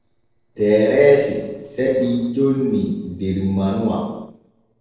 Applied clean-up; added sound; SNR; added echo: neural separator model SepFormer DNS4.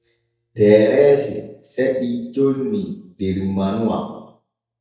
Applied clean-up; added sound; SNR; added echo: neural mask model DeepFilterNet 3.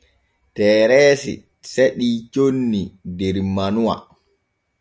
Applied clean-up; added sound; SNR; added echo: none; none; none; none.